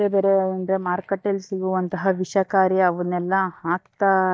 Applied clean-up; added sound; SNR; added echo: neural mask model DeepFilterNet 3.